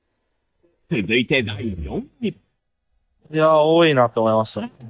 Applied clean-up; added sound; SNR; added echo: neural mask model DeepFilterNet 3.